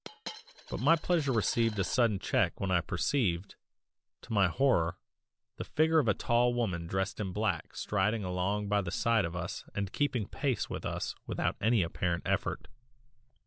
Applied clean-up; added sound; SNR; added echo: none; Coin (dropping); 16 dB; none.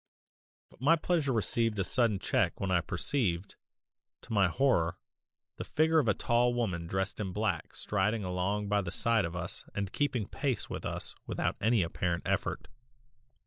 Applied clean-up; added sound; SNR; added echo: neural mask model DeepFilterNet 3.